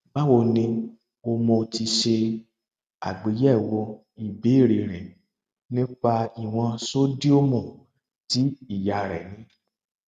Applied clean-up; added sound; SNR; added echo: none; none; none; none.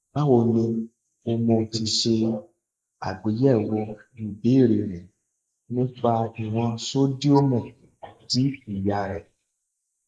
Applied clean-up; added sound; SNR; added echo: neural mask model Resemble Enhance denoiser.